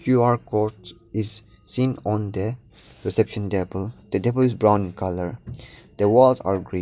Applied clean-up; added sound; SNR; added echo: none; none; none; none.